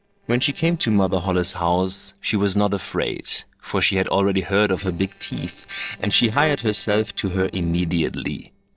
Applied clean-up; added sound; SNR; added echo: neural separator model SepFormer DNS4.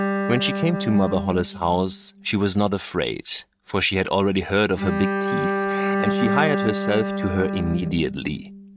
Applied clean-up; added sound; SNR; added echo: neural mask model RNNoise.